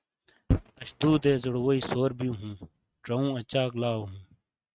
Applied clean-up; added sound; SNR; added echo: neural mask model RNNoise.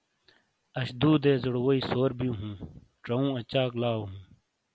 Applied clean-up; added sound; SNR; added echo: none; none; none; none.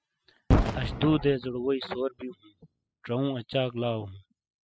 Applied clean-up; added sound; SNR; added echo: classical method spectral subtraction.